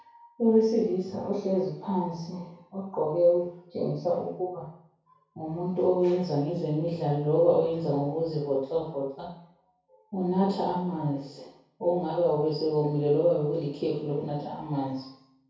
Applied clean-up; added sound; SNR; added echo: none; none; none; reverberation time 0.6 s.